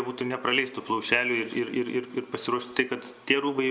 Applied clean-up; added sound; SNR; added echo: none; none; none; none.